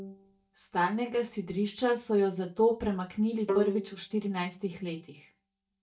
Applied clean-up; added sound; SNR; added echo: neural mask model DeepFilterNet 3.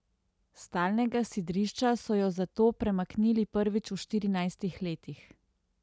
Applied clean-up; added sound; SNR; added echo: none; none; none; none.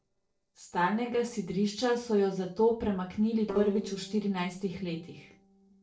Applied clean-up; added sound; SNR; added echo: neural separator model SepFormer DNS4.